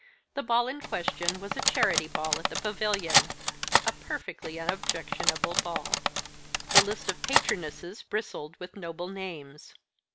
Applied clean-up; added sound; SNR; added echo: none; Cutlery, silverware; -5 dB; none.